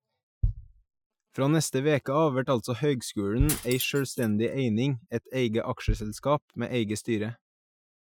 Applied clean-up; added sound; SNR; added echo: classical method Wiener filter.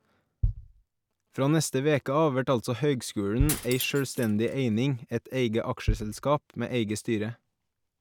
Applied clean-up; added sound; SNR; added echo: none; Bass drum + Cutlery, silverware; 7 dB; none.